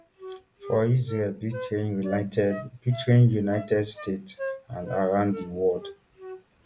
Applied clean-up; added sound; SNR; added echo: none; Wind instrument, woodwind instrument; 15 dB; none.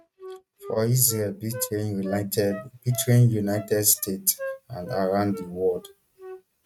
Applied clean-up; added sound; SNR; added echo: neural mask model RNNoise.